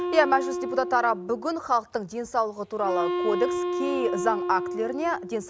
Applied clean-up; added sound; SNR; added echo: none; Wind instrument, woodwind instrument; 4 dB; none.